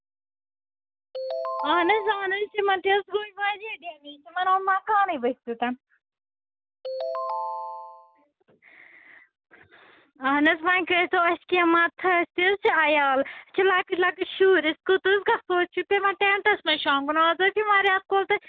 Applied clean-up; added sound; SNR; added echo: none; Ringtone; 8 dB; none.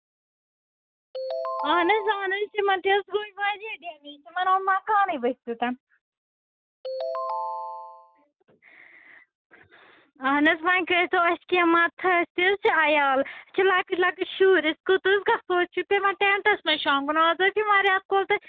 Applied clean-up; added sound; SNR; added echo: neural mask model RNNoise.